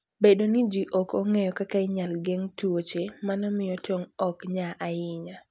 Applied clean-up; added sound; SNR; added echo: none; none; none; none.